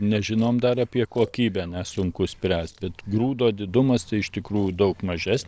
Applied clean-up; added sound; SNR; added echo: neural separator model SepFormer DNS4.